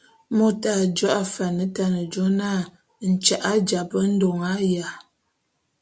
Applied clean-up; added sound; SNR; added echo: none; none; none; none.